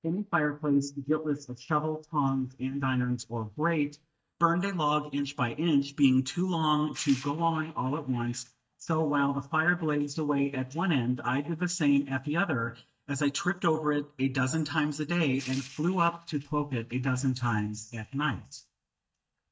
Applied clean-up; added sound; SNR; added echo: neural mask model DeepFilterNet 3.